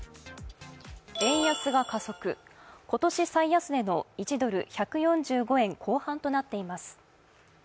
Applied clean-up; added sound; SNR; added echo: none; none; none; none.